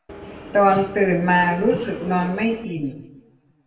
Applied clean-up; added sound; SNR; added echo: none; Subway, metro, underground; 14 dB; reverberation time 0.7 s.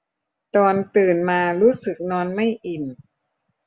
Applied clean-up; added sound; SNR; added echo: none; none; none; none.